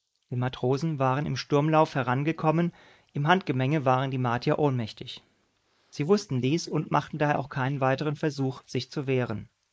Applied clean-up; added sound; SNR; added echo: neural mask model Resemble Enhance denoiser.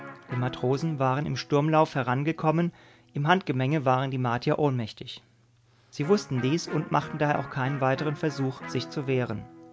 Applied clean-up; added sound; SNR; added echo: none; Electric guitar; 17 dB; none.